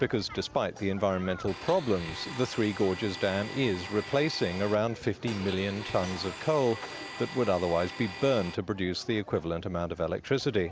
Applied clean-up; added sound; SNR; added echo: none; Domestic sounds, home sounds; 13 dB; none.